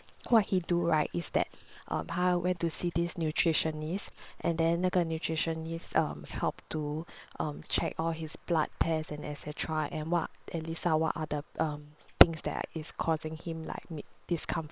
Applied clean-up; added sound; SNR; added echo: neural separator model SepFormer WHAM!.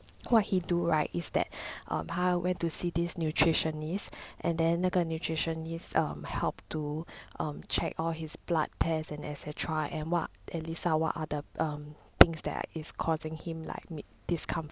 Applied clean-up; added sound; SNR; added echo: none; none; none; none.